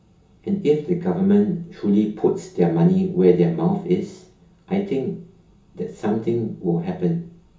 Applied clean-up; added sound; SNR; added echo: none; none; none; reverberation time 0.7 s.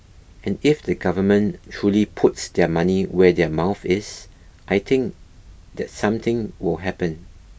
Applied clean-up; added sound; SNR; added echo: none; none; none; none.